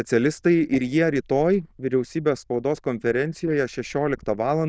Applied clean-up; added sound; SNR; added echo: neural diffusion model UNIVERSE++.